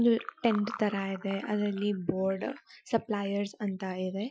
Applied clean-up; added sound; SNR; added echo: classical method Wiener filter.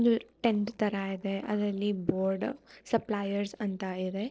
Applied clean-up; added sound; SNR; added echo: neural separator model SepFormer DNS4.